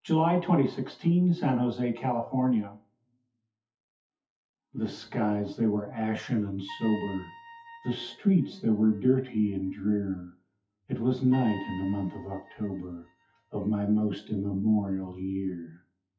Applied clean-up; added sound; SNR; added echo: classical method WPE with log-MMSE.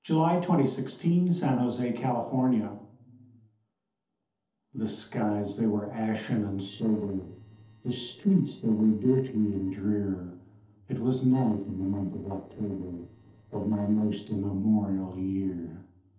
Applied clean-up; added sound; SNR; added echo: neural separator model SepFormer DNS4.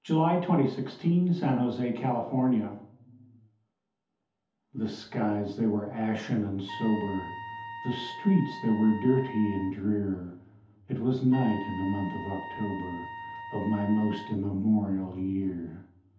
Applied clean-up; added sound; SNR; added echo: none; Trumpet; 12 dB; reverberation time 0.6 s.